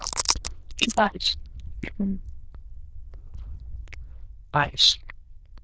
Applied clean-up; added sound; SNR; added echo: neural diffusion model UNIVERSE++.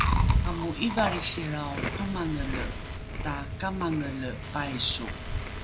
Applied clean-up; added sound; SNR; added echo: none; Chewing, mastication; -3 dB; none.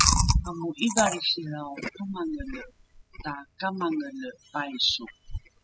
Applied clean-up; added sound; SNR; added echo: classical method spectral subtraction.